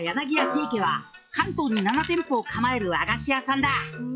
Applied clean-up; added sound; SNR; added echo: classical method log-MMSE.